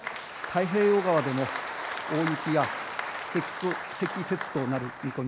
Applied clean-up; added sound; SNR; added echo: none; Applause; 6 dB; none.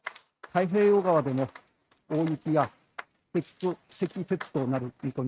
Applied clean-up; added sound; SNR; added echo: neural mask model RNNoise.